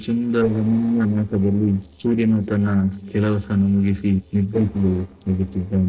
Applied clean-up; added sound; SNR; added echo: neural separator model SepFormer DNS4.